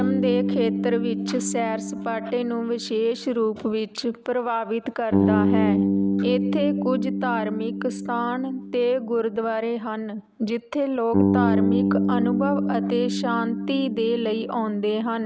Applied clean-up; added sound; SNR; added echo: none; Bass guitar; 0 dB; none.